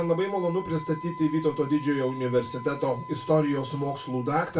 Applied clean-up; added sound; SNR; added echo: none; Wind instrument, woodwind instrument; 14 dB; reverberation time 0.2 s.